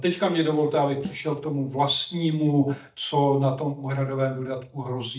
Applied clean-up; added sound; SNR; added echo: neural mask model DeepFilterNet 3.